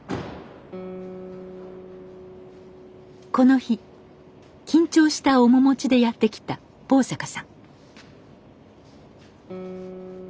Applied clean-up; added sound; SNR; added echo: none; Guitar; 19 dB; none.